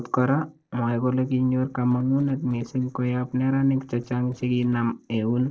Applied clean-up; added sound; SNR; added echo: neural separator model SepFormer DNS4.